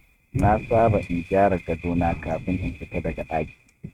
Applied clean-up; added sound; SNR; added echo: neural mask model RNNoise.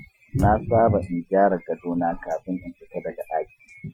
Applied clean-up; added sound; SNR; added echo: classical method Wiener filter.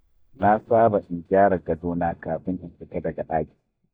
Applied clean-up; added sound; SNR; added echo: neural mask model DeepFilterNet 3.